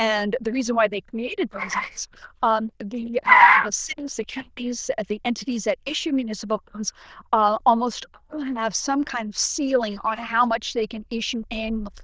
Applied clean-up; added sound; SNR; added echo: neural diffusion model UNIVERSE++.